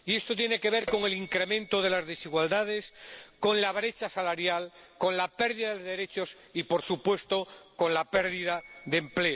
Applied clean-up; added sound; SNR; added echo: none; Bell; 19 dB; none.